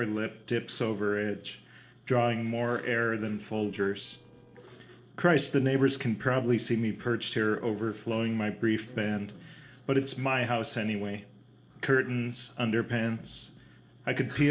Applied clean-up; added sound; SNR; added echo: neural separator model SepFormer DNS4.